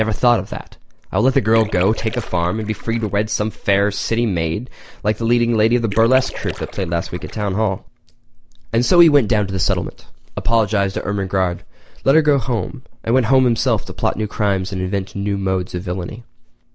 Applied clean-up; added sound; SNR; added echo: none; Splash, splatter; 16 dB; none.